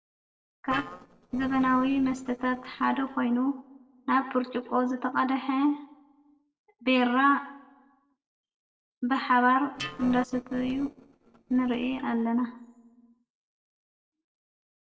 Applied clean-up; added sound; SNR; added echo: neural separator model SepFormer DNS4.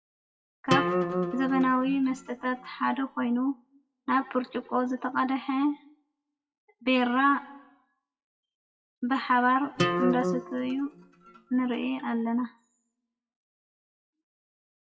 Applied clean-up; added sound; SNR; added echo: classical method WPE with log-MMSE.